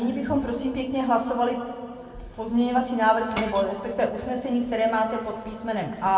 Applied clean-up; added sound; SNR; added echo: none; Shatter / Crushing; 17 dB; reverberation time 1.7 s.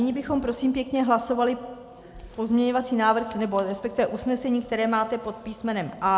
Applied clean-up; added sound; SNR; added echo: none; none; none; none.